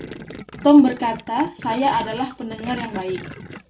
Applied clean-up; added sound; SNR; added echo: none; Gurgling; 15 dB; reverberation time 0.2 s.